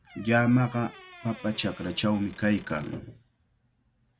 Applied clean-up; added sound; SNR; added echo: none; Squeak / Wood; 18 dB; none.